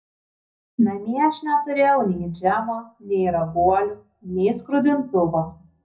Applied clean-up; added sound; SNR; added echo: none; none; none; reverberation time 0.4 s.